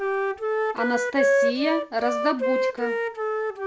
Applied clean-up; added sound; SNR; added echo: none; Wind instrument, woodwind instrument; -4 dB; none.